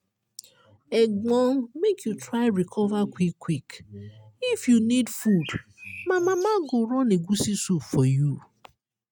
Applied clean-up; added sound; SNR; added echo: neural mask model RNNoise.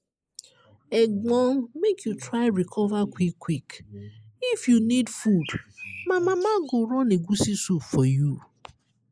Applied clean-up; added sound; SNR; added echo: neural mask model Resemble Enhance denoiser.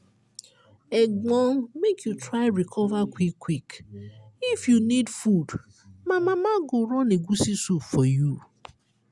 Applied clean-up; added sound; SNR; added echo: none; none; none; none.